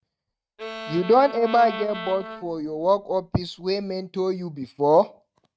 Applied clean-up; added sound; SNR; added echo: neural mask model RNNoise.